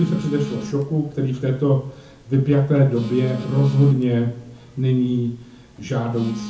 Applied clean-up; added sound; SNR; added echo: none; Telephone; 14 dB; reverberation time 0.6 s.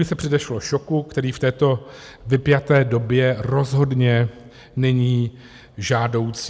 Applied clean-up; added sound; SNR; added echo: none; none; none; none.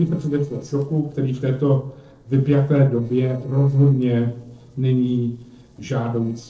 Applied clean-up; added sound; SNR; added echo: neural separator model SepFormer DNS4.